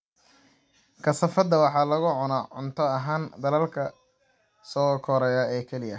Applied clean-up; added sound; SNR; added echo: none; none; none; none.